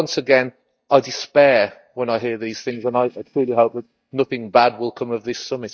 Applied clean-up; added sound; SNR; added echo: neural mask model DeepFilterNet 3.